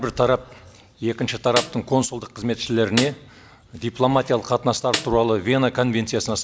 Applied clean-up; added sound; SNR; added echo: none; Snare drum; 9 dB; none.